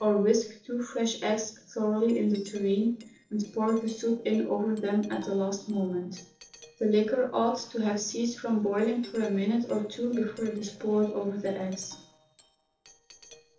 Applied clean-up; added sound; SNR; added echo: neural separator model SepFormer DNS4.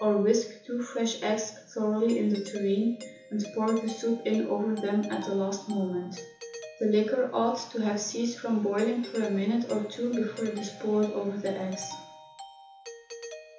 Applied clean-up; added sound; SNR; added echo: none; Doorbell; 17 dB; reverberation time 0.7 s.